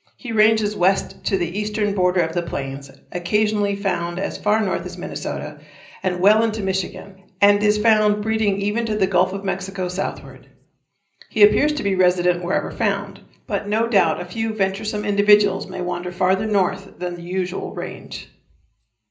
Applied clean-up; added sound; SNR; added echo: none; Brass instrument; 14 dB; reverberation time 0.5 s.